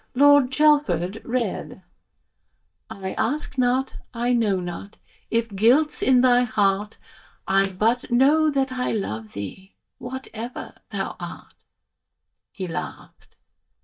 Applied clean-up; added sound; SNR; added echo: neural mask model DeepFilterNet 3.